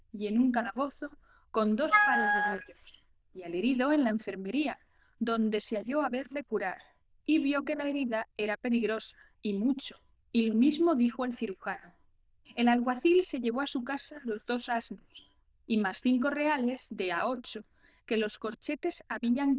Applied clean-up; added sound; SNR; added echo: neural diffusion model UNIVERSE++.